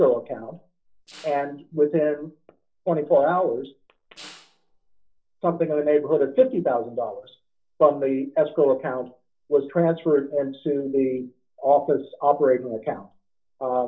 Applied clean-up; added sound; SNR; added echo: neural separator model SepFormer DNS4.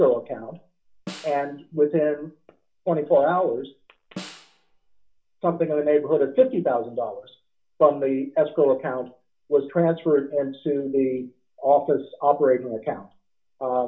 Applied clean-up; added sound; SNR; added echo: none; Snare drum; 20 dB; reverberation time 0.3 s.